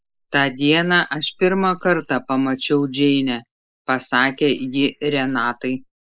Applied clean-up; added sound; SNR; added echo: neural mask model Resemble Enhance denoiser.